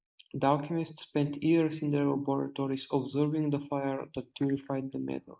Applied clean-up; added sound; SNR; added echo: neural mask model Resemble Enhance denoiser.